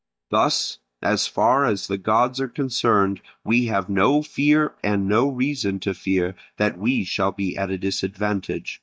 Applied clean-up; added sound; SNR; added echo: neural mask model DeepFilterNet 3.